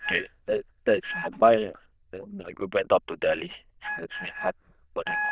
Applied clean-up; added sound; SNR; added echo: neural diffusion model UNIVERSE++.